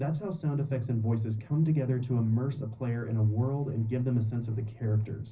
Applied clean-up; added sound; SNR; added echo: neural separator model SepFormer DNS4.